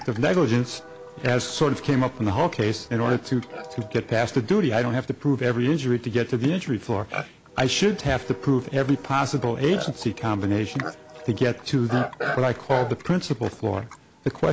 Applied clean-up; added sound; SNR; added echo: none; Livestock, farm animals, working animals; 14 dB; none.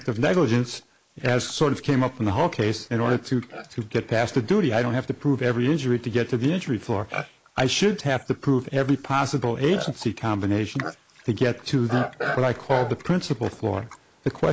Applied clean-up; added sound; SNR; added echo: neural mask model Resemble Enhance denoiser.